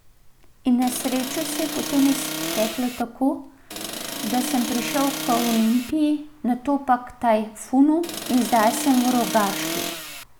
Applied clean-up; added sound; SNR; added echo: none; Accelerating, revving, vroom; 6 dB; none.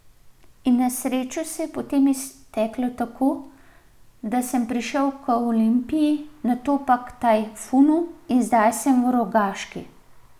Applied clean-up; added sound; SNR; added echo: none; none; none; none.